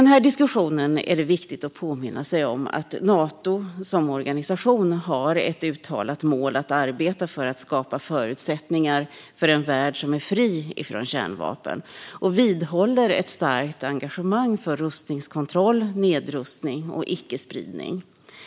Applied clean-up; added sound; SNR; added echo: none; none; none; none.